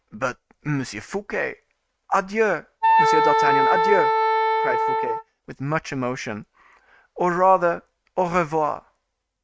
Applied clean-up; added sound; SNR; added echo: neural mask model RNNoise.